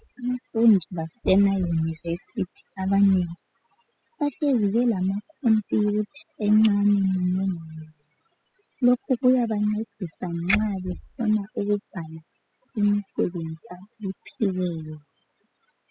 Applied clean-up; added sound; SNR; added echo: classical method spectral subtraction.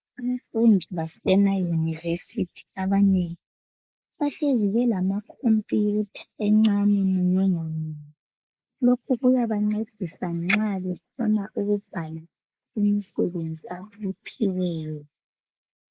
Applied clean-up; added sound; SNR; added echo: neural mask model Resemble Enhance denoiser.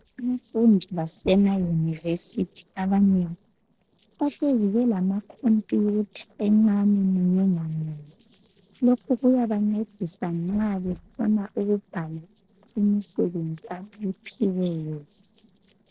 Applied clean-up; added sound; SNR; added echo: neural separator model SepFormer DNS4.